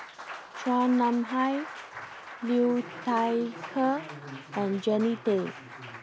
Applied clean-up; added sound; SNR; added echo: none; Applause; 13 dB; none.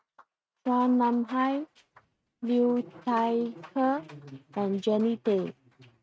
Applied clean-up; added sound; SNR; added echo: neural mask model RNNoise.